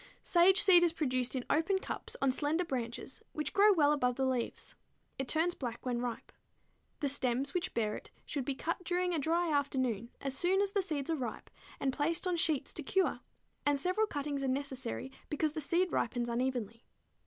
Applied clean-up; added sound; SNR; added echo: none; none; none; none.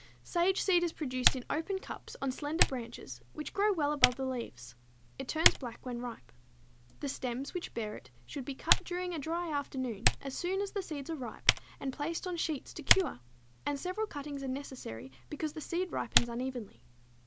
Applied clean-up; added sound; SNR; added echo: none; Typing; 0 dB; none.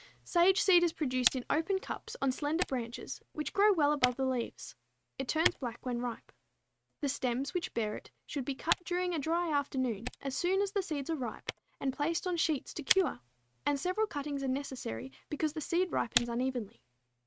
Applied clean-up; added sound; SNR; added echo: neural mask model RNNoise.